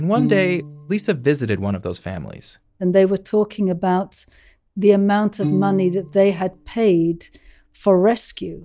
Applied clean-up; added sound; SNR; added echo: none; Piano; 13 dB; none.